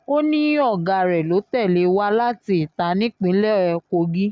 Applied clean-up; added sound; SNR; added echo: none; none; none; none.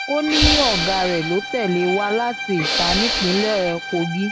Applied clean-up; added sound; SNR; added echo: none; Bowed string instrument + Hiss / Breathing; 1 dB; none.